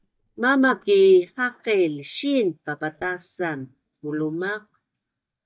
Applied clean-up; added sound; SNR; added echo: neural mask model DeepFilterNet 3.